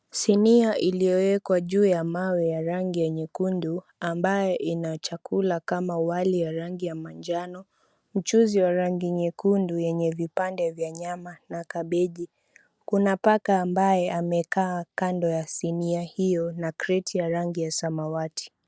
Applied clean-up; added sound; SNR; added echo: none; none; none; none.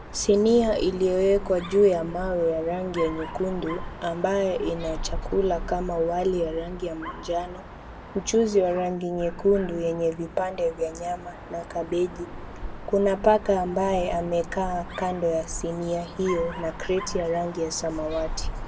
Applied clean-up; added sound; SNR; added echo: none; Dog; 11 dB; reverberation time 1.1 s.